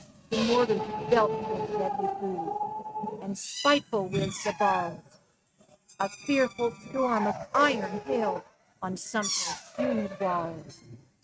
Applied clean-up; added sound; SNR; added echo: neural mask model RNNoise.